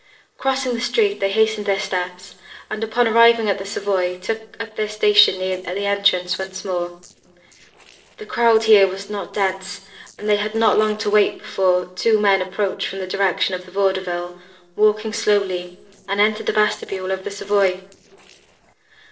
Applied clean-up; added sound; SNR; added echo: neural separator model SepFormer DNS4.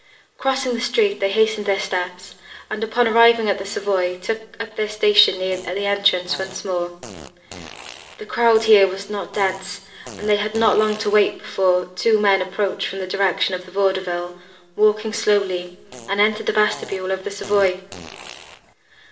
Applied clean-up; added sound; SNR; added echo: none; Fart; 18 dB; reverberation time 1.6 s.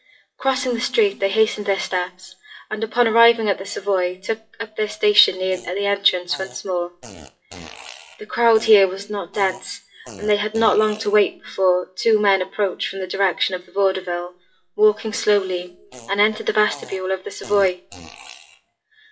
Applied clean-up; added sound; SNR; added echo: classical method WPE with log-MMSE.